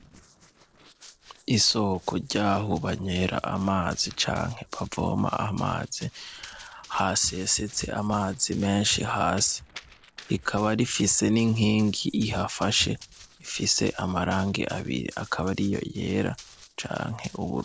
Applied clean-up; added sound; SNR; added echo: neural separator model SepFormer DNS4.